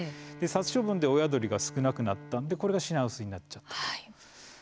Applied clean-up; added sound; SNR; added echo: none; Bowed string instrument; 18 dB; none.